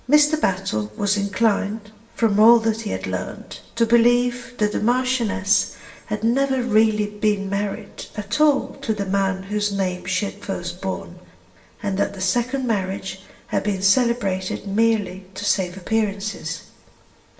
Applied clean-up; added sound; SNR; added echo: none; none; none; reverberation time 0.6 s.